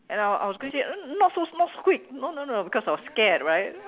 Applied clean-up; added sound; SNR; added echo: none; none; none; none.